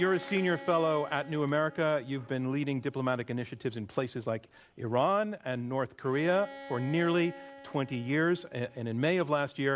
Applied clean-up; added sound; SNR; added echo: none; Bowed string instrument; 19 dB; none.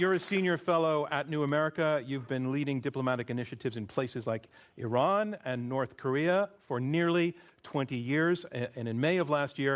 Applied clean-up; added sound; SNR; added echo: none; none; none; none.